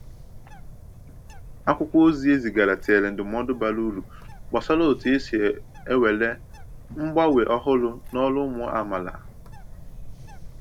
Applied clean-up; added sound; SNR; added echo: none; Bird; 16 dB; none.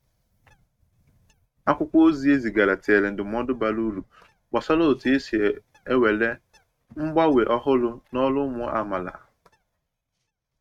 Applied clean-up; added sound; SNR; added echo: neural mask model RNNoise.